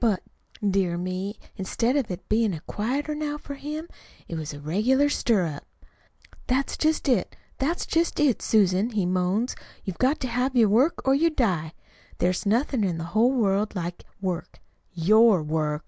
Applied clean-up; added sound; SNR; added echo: none; none; none; none.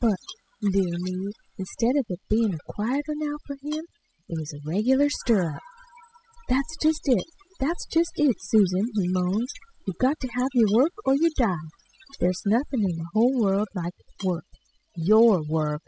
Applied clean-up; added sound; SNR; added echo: classical method spectral subtraction.